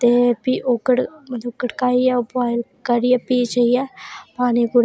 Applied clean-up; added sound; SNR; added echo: none; none; none; none.